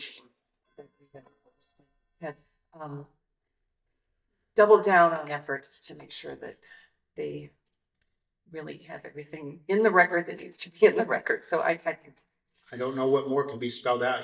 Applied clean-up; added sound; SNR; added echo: neural mask model DeepFilterNet 3.